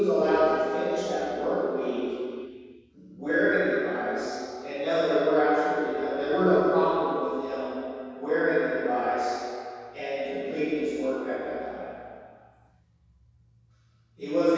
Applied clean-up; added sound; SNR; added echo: none; none; none; reverberation time 2.2 s.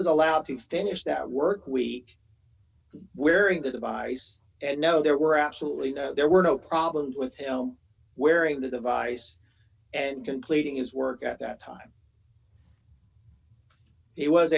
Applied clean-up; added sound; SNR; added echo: none; none; none; none.